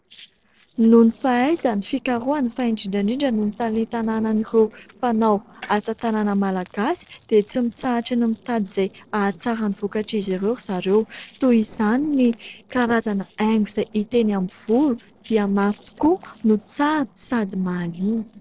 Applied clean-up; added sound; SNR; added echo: neural separator model SepFormer DNS4.